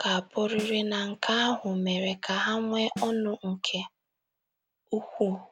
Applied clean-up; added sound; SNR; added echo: none; Snare drum; 17 dB; none.